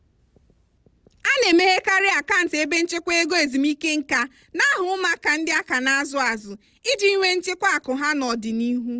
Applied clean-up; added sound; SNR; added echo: none; none; none; none.